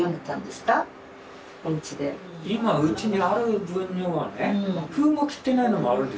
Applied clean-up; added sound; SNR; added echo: none; none; none; none.